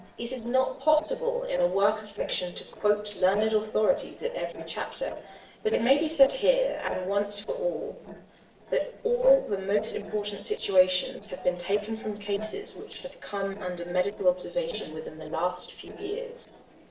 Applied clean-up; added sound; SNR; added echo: neural separator model SepFormer DNS4.